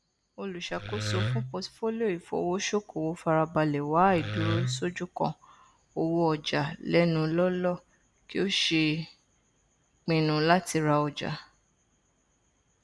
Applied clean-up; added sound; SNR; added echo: none; Wood; 3 dB; none.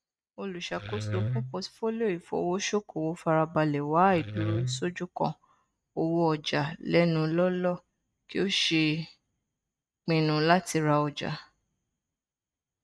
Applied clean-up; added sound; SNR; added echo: neural mask model RNNoise.